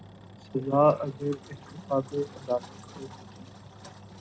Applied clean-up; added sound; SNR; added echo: none; Engine; 17 dB; none.